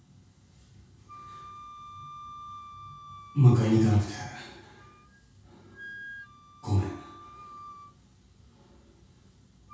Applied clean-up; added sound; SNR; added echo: none; Wind instrument, woodwind instrument; 18 dB; reverberation time 0.6 s.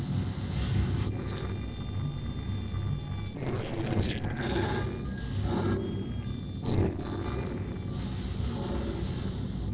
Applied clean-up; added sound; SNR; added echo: neural separator model SepFormer DNS4.